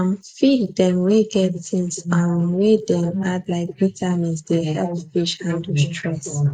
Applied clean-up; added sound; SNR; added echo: neural mask model Resemble Enhance denoiser.